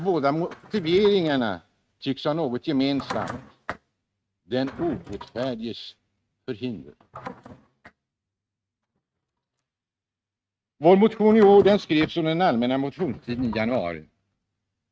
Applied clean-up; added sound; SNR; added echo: neural mask model RNNoise.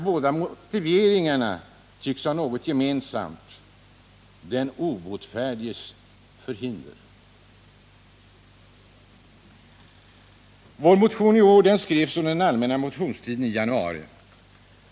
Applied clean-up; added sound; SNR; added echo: none; none; none; none.